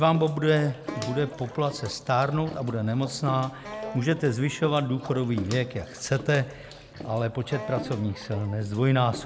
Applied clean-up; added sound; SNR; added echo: none; Bathtub (filling or washing) / Water / Splash, splatter + Wind instrument, woodwind instrument; 14 dB; none.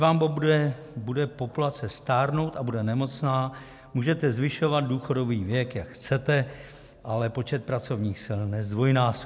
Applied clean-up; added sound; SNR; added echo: none; none; none; none.